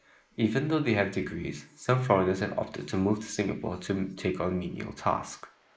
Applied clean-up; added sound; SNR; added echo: neural mask model Resemble Enhance denoiser.